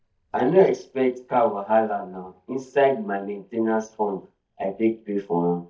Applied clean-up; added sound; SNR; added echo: neural mask model DeepFilterNet 3.